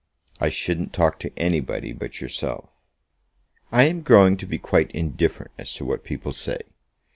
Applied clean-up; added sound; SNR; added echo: none; none; none; none.